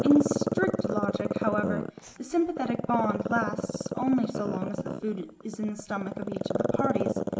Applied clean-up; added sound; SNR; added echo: none; Growling; 1 dB; none.